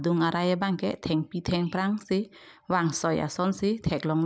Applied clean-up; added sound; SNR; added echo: none; none; none; none.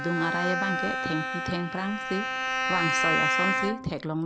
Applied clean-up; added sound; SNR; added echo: none; Bowed string instrument; -2 dB; none.